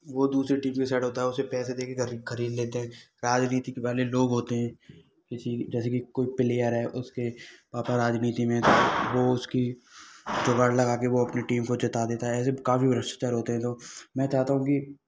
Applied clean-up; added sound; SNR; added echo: none; none; none; none.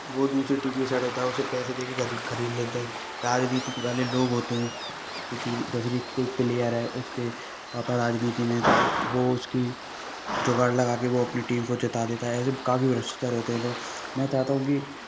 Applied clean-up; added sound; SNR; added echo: none; Waves, surf; 10 dB; none.